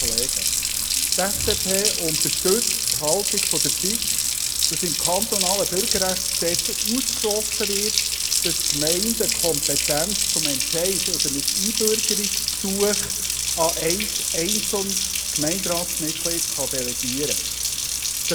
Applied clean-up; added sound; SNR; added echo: none; Water tap, faucet; -5 dB; none.